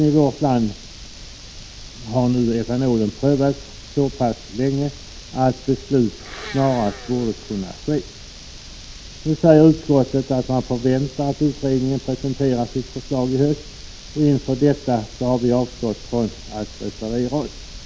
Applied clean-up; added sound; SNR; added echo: none; Domestic sounds, home sounds; 19 dB; none.